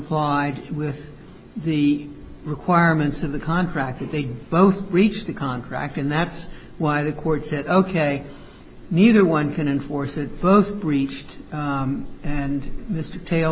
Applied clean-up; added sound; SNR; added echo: none; none; none; none.